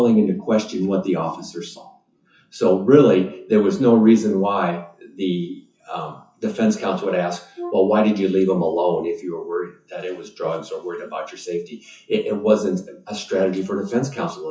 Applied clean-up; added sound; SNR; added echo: classical method WPE with log-MMSE.